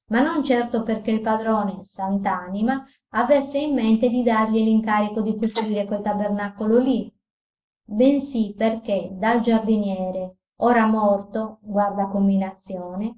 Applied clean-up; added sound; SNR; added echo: neural mask model Resemble Enhance denoiser.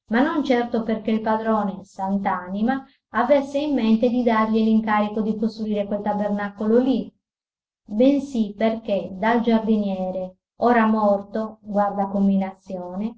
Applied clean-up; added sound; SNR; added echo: none; none; none; none.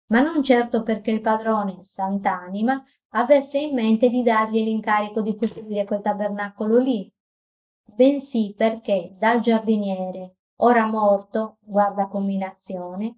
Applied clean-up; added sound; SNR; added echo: neural mask model DeepFilterNet 3.